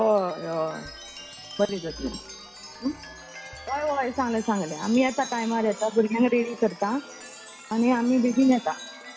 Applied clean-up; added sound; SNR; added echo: none; Chime; 16 dB; reverberation time 2.1 s.